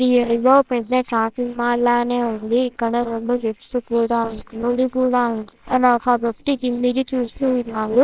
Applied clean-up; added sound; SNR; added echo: neural separator model SepFormer WHAMR!.